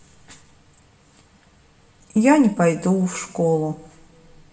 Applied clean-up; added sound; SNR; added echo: none; none; none; reverberation time 1.0 s.